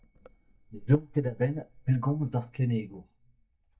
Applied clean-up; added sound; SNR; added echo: neural mask model DeepFilterNet 3.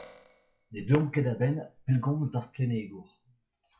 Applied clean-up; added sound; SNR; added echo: classical method WPE with log-MMSE.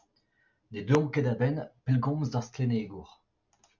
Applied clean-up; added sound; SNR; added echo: none; none; none; none.